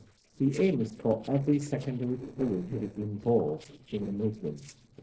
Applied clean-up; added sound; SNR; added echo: neural separator model SepFormer DNS4.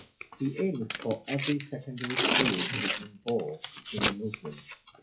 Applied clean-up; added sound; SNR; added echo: classical method WPE with log-MMSE.